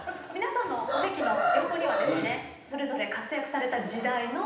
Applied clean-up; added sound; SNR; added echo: none; Chicken, rooster; -1 dB; reverberation time 0.9 s.